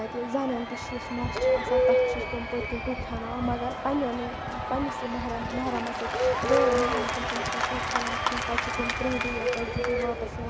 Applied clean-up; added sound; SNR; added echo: none; Applause / Crowd / Cheering + Bird; -3 dB; none.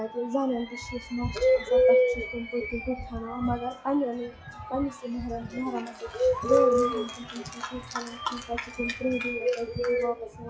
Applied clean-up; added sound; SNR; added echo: classical method log-MMSE.